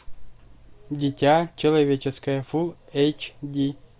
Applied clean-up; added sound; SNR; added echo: none; none; none; none.